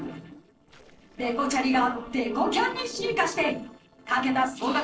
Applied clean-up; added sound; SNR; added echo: neural separator model SepFormer DNS4.